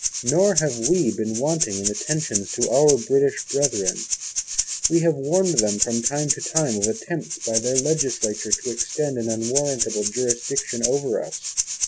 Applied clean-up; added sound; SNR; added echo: none; Rattle (instrument); 3 dB; none.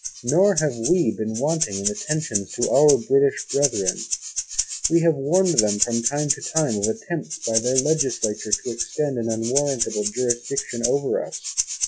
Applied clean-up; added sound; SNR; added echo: classical method log-MMSE.